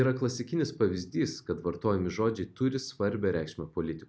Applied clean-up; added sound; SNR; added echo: none; none; none; none.